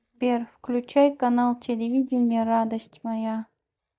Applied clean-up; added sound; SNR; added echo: neural mask model DeepFilterNet 3.